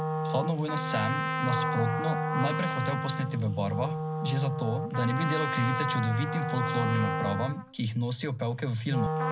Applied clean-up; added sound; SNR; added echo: none; Wind instrument, woodwind instrument + Trumpet; 1 dB; none.